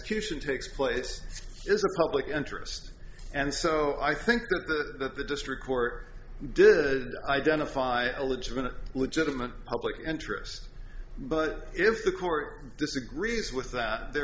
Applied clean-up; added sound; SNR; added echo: none; none; none; none.